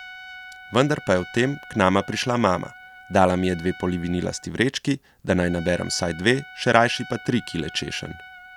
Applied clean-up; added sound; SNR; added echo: none; Trumpet; 18 dB; none.